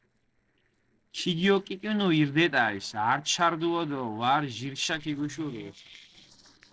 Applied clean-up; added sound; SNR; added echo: neural separator model SepFormer DNS4.